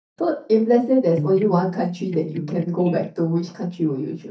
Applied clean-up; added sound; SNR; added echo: neural mask model DeepFilterNet 3.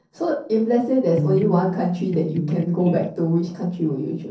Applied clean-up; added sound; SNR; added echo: neural separator model SepFormer DNS4.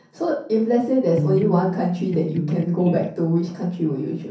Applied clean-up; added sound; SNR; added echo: none; Electric guitar; 4 dB; reverberation time 0.6 s.